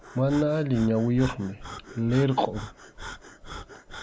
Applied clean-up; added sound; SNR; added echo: none; Breathing; 14 dB; none.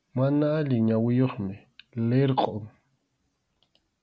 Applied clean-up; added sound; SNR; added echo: none; none; none; none.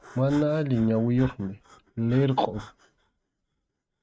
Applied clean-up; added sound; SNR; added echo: neural mask model RNNoise.